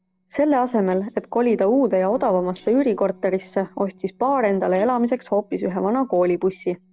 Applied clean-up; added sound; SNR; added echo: neural separator model SepFormer DNS4.